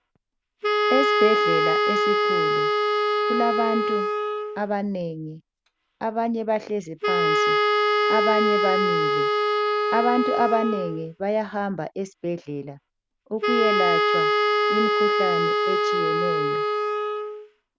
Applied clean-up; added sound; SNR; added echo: none; Wind instrument, woodwind instrument; -5 dB; none.